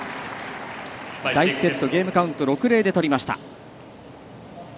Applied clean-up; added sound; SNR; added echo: none; none; none; none.